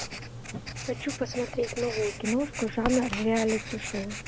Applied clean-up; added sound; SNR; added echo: none; Writing; 7 dB; none.